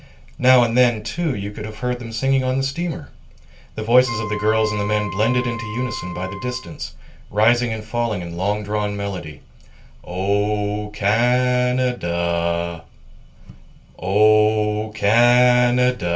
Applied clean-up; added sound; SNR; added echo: none; Wind instrument, woodwind instrument; 11 dB; reverberation time 0.2 s.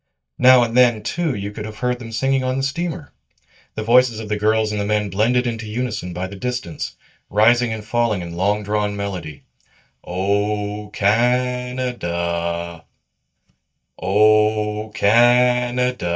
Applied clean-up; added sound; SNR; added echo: neural mask model DeepFilterNet 3.